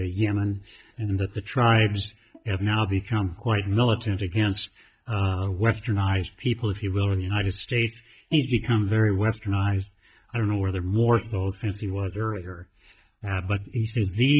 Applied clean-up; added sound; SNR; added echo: neural mask model DeepFilterNet 3.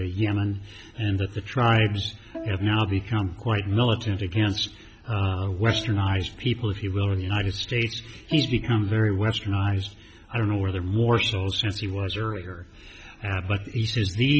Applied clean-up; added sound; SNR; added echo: none; Bowed string instrument; 19 dB; none.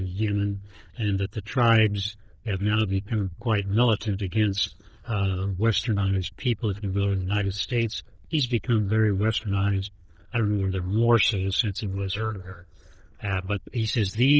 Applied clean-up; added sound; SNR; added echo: neural diffusion model UNIVERSE++.